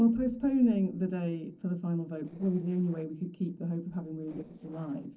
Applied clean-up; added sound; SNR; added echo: neural separator model SepFormer DNS4.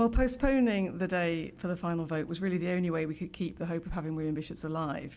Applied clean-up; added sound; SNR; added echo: none; none; none; none.